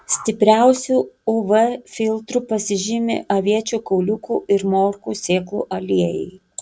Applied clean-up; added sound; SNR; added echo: none; none; none; none.